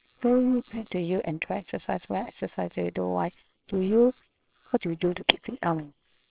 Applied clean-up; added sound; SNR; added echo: neural separator model SepFormer WHAMR!.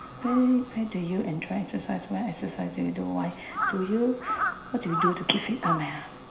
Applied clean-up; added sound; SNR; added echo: none; Crow; 6 dB; reverberation time 0.5 s.